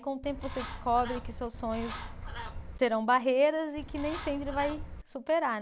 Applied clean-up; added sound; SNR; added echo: none; Bird; 8 dB; none.